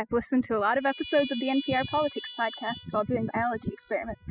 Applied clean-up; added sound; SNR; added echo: classical method spectral subtraction.